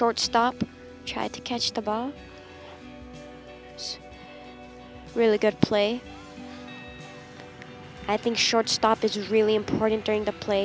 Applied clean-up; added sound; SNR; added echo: none; none; none; none.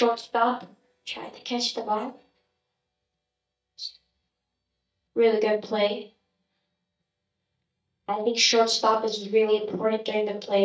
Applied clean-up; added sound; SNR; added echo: neural mask model DeepFilterNet 3.